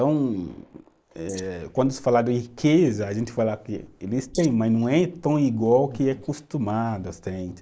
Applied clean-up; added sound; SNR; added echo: neural mask model Resemble Enhance denoiser.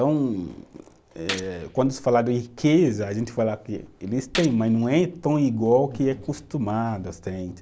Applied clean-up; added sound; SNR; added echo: none; Gunshot, gunfire; 14 dB; none.